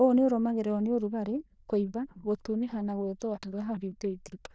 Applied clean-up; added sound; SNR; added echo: neural diffusion model UNIVERSE++.